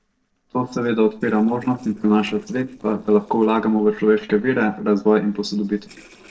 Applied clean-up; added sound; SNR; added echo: neural separator model SepFormer DNS4.